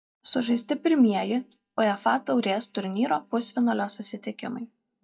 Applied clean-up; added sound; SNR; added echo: neural mask model DeepFilterNet 3.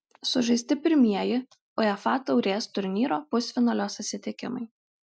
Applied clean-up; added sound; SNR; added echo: none; none; none; none.